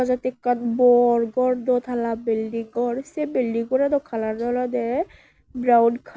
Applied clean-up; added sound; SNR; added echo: none; none; none; none.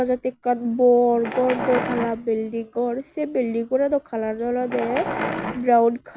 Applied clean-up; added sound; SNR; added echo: none; Wild animals; 7 dB; none.